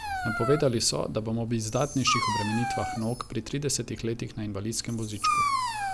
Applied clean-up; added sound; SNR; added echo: none; Dog; 3 dB; none.